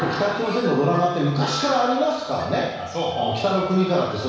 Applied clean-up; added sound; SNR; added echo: none; Wind chime; 14 dB; reverberation time 1.1 s.